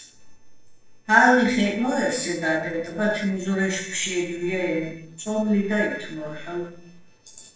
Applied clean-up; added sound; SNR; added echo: neural separator model SepFormer DNS4.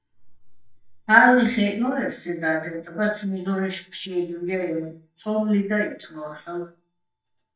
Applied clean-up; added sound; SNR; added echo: neural mask model DeepFilterNet 3.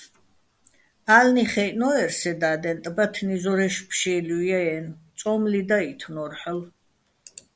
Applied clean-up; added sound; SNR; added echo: none; none; none; none.